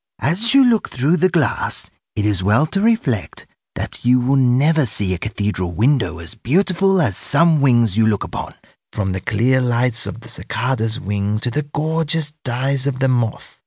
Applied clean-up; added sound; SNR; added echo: none; none; none; none.